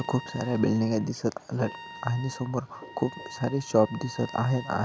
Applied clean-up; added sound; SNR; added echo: none; Trumpet; 17 dB; none.